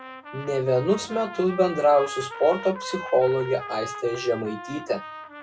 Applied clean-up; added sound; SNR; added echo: none; Trumpet; 12 dB; none.